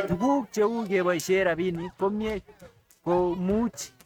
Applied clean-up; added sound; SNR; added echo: neural mask model RNNoise.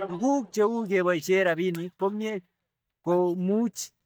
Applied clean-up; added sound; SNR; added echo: neural mask model DeepFilterNet 3.